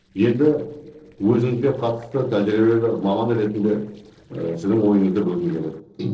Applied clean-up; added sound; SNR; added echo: neural separator model SepFormer DNS4.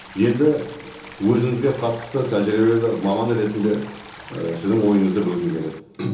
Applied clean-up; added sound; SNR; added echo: none; Stream; 20 dB; reverberation time 1.2 s.